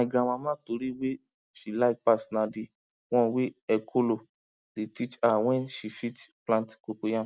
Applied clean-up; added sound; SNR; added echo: none; none; none; none.